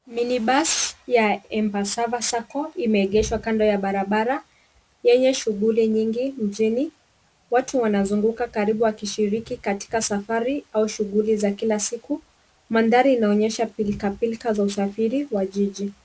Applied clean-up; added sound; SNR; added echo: none; none; none; none.